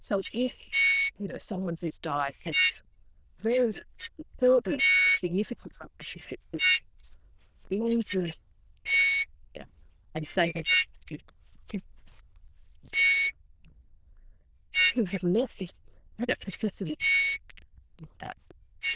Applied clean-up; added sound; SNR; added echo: neural diffusion model UNIVERSE++.